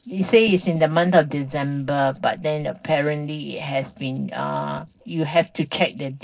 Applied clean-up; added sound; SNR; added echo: neural separator model SepFormer DNS4.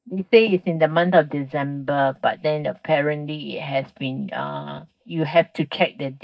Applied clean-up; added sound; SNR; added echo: neural mask model DeepFilterNet 3.